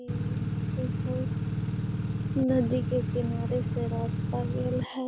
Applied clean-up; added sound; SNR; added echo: none; Engine / Truck / Car; -3 dB; none.